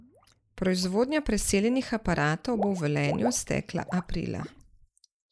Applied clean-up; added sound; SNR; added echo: neural mask model Resemble Enhance denoiser.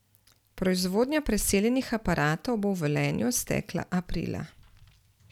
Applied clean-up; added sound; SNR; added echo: none; none; none; none.